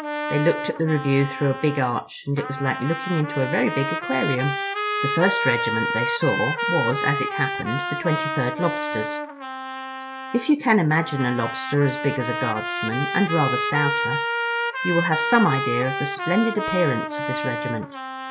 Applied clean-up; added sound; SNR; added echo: none; Trumpet; 3 dB; none.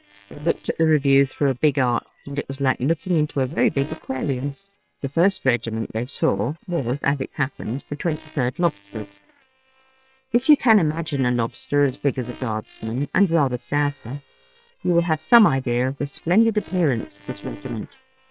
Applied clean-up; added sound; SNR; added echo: neural separator model SepFormer WHAM!.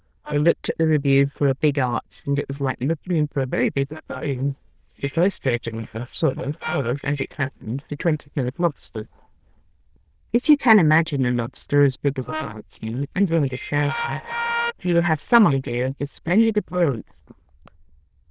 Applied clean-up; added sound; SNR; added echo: neural diffusion model UNIVERSE++.